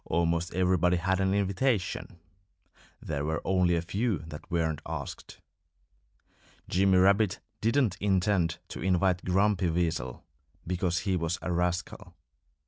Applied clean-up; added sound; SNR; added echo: none; none; none; none.